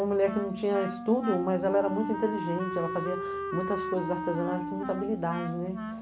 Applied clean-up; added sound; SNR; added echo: none; Wind instrument, woodwind instrument; 5 dB; none.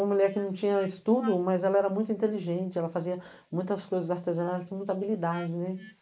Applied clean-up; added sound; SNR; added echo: neural mask model Resemble Enhance denoiser.